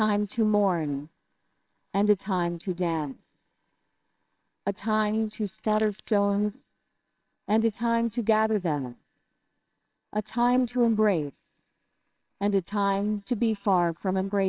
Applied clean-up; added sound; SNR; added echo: neural separator model SepFormer WHAMR!.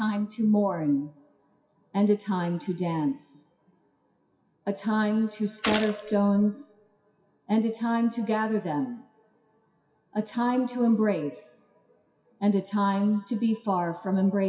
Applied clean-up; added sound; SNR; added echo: classical method WPE with log-MMSE.